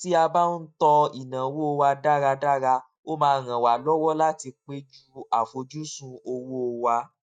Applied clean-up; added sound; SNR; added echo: neural mask model DeepFilterNet 3.